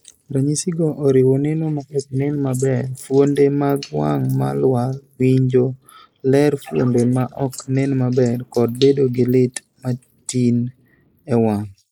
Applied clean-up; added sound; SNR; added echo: neural mask model Resemble Enhance denoiser.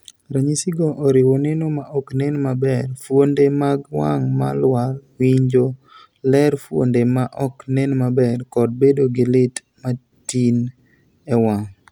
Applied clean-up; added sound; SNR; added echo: none; none; none; none.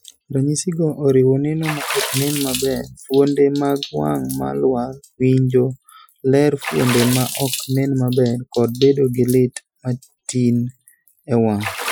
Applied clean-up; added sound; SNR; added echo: classical method Wiener filter.